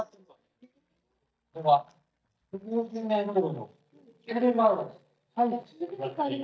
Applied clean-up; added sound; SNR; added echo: neural mask model DeepFilterNet 3.